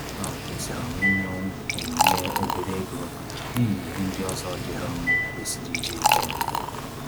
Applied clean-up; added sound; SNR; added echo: none; Liquid; -4 dB; none.